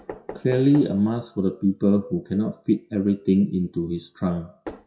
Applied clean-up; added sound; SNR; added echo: classical method WPE with log-MMSE.